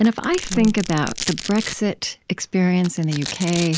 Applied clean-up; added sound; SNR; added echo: none; Domestic sounds, home sounds; 12 dB; none.